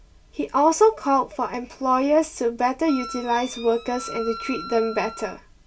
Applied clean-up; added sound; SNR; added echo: none; Wind instrument, woodwind instrument; 14 dB; reverberation time 0.2 s.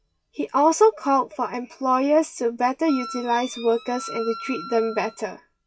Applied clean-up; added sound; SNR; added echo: classical method WPE with log-MMSE.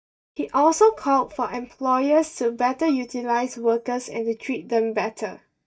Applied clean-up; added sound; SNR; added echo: neural mask model DeepFilterNet 3.